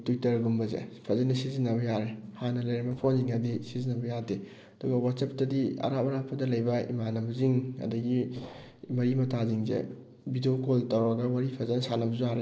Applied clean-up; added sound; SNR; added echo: neural separator model SepFormer DNS4.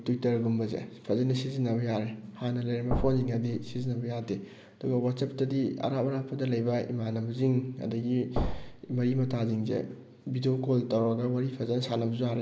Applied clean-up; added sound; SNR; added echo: none; Thump, thud; 3 dB; none.